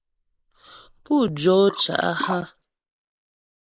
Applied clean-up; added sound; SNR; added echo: neural mask model Resemble Enhance denoiser.